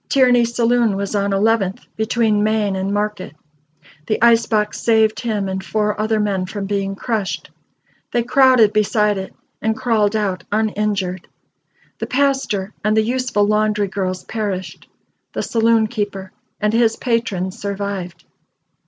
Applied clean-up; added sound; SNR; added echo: none; none; none; none.